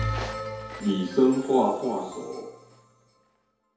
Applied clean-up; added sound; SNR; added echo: none; Bell; 9 dB; reverberation time 2.4 s.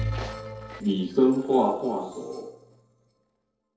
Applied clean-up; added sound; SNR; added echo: neural separator model SepFormer DNS4.